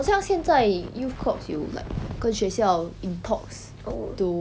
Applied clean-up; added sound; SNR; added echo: none; none; none; none.